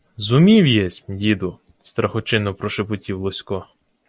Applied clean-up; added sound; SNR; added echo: none; none; none; none.